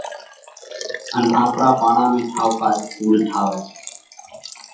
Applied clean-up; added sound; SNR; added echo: classical method WPE with log-MMSE.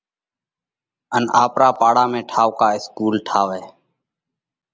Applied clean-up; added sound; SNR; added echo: none; none; none; none.